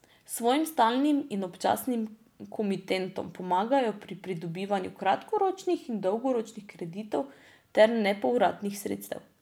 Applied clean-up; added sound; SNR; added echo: none; none; none; none.